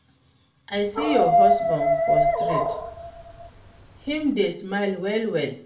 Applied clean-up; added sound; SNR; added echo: none; Dog; -5 dB; reverberation time 0.4 s.